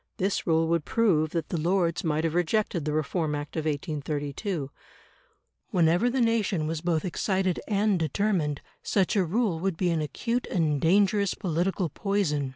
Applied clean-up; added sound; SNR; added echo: none; none; none; none.